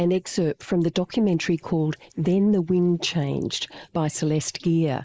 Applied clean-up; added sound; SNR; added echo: neural mask model Resemble Enhance denoiser.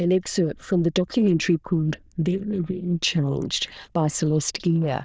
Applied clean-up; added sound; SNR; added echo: neural diffusion model UNIVERSE++.